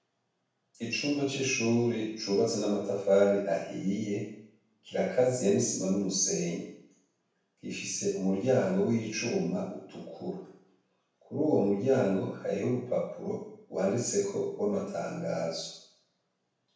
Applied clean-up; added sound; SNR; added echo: none; none; none; reverberation time 0.7 s.